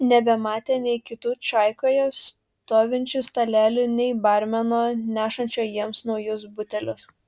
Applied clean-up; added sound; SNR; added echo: none; none; none; none.